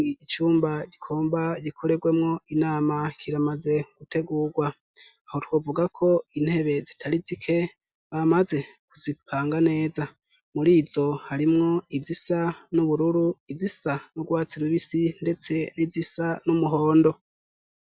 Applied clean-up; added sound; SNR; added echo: none; none; none; none.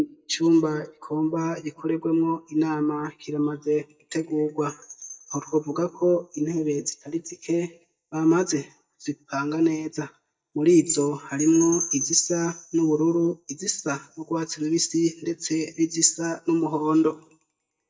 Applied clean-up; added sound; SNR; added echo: neural mask model DeepFilterNet 3.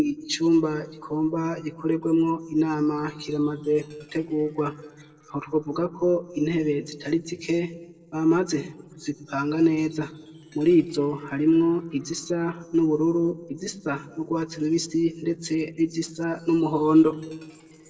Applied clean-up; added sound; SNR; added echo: neural separator model SepFormer DNS4.